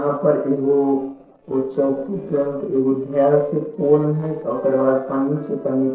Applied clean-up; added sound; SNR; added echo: neural separator model SepFormer DNS4.